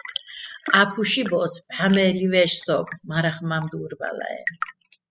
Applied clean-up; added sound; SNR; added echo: classical method spectral subtraction.